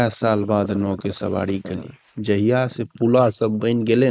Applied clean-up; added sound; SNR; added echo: neural mask model Resemble Enhance denoiser.